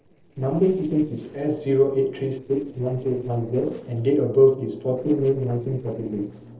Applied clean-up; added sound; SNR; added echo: neural separator model SepFormer DNS4.